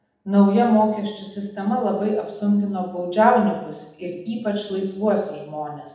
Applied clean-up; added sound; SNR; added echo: none; none; none; reverberation time 0.8 s.